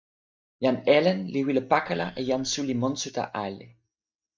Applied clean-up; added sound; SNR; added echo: neural mask model DeepFilterNet 3.